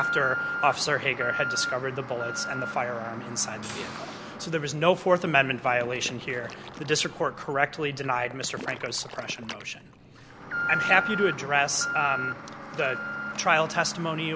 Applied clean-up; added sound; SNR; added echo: none; Alarm; 6 dB; none.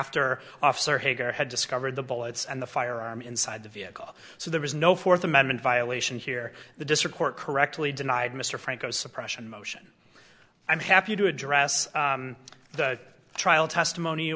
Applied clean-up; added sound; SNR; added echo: none; none; none; none.